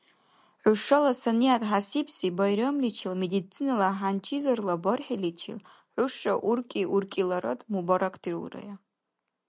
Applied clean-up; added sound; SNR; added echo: none; none; none; none.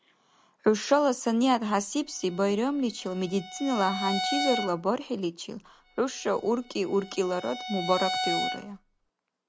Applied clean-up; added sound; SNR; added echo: none; Bowed string instrument; 7 dB; none.